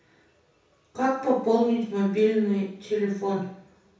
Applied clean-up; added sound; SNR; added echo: none; none; none; reverberation time 0.6 s.